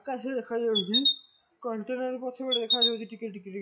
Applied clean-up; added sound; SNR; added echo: classical method log-MMSE.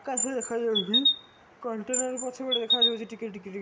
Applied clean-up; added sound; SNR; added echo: none; Chirp, tweet; -3 dB; none.